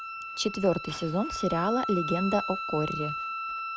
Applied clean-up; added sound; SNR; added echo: none; Wind instrument, woodwind instrument; 5 dB; none.